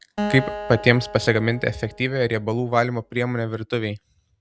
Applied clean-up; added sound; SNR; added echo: none; Acoustic guitar; 11 dB; none.